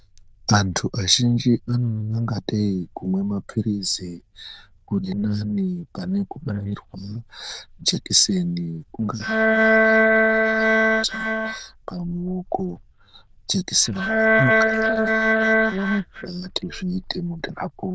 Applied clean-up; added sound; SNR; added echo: neural diffusion model UNIVERSE++.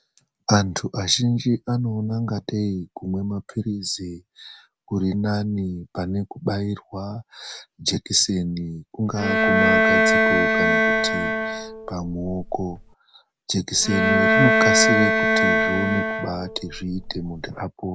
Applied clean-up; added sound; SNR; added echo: none; Bowed string instrument; -5 dB; none.